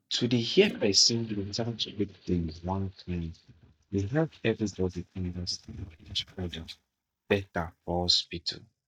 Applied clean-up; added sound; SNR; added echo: neural mask model DeepFilterNet 3.